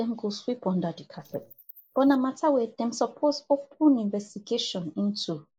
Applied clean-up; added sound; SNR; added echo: neural mask model Resemble Enhance denoiser.